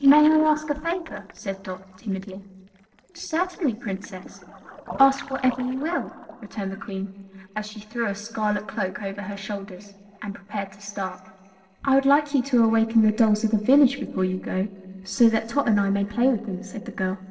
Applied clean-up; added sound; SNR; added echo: neural separator model SepFormer DNS4.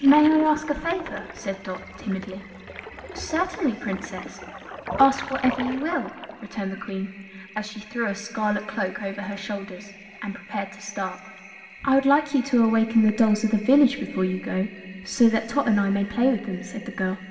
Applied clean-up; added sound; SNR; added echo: none; Toilet flush; 16 dB; reverberation time 2.2 s.